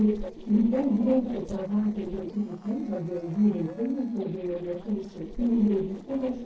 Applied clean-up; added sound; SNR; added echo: neural separator model SepFormer DNS4.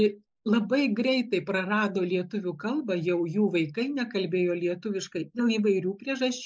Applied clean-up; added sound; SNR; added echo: none; none; none; none.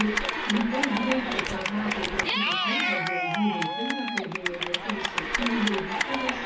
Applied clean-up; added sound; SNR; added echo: none; Cheering / Clapping; -2 dB; reverberation time 0.6 s.